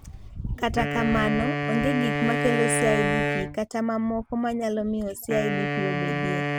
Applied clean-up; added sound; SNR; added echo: none; Wind instrument, woodwind instrument; 1 dB; none.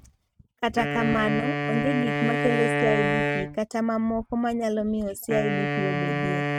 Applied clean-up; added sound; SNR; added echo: neural mask model RNNoise.